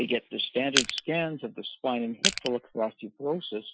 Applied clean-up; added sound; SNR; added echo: classical method Wiener filter.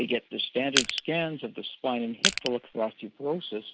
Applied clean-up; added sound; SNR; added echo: none; Crushing; -3 dB; none.